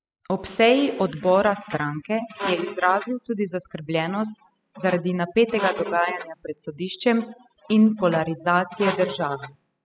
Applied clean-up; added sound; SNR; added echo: classical method spectral subtraction.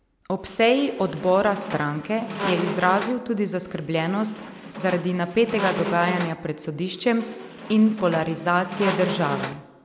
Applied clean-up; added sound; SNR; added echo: none; Squeak; 9 dB; none.